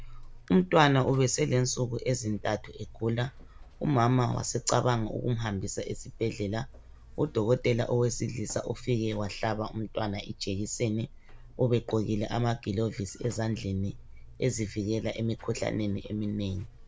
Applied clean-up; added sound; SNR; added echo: none; Buzz; 16 dB; none.